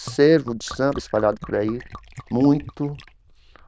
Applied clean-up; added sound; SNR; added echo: neural diffusion model UNIVERSE++.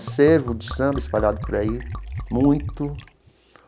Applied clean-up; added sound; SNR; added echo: none; Liquid; 9 dB; none.